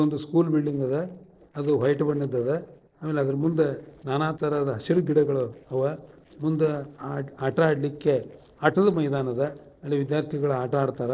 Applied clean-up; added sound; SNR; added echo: neural separator model SepFormer DNS4.